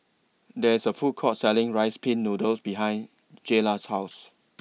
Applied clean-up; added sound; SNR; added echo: none; none; none; none.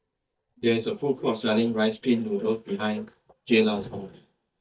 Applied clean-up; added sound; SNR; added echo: neural mask model DeepFilterNet 3.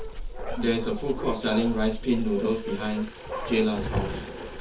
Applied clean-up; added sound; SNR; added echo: none; Bark; 5 dB; reverberation time 0.2 s.